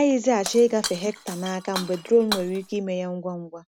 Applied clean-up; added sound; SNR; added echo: none; Shatter; 11 dB; none.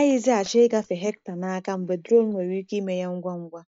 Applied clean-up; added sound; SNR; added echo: neural mask model DeepFilterNet 3.